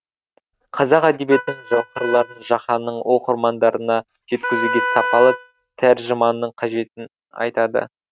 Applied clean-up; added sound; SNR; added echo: neural mask model RNNoise.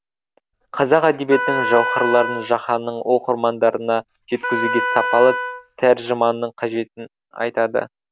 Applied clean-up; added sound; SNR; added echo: none; Wind instrument, woodwind instrument; 5 dB; none.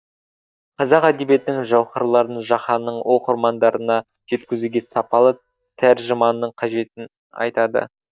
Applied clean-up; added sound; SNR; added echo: neural mask model DeepFilterNet 3.